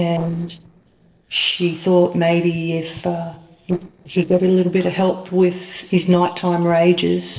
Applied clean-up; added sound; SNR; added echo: neural separator model SepFormer DNS4.